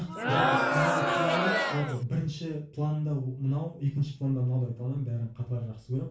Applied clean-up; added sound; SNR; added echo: none; Crowd; -4 dB; reverberation time 0.2 s.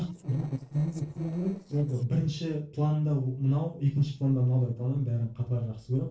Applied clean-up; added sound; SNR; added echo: neural separator model SepFormer DNS4.